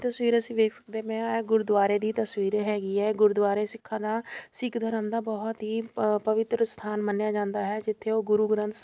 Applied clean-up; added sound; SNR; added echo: none; none; none; none.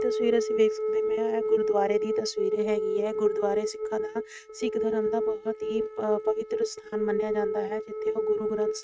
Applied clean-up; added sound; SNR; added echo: neural mask model RNNoise.